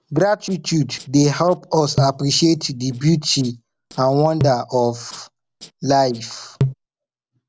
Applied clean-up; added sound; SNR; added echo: neural separator model SepFormer DNS4.